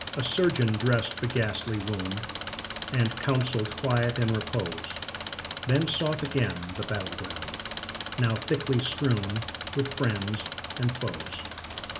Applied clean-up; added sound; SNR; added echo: none; Engine; 7 dB; reverberation time 0.4 s.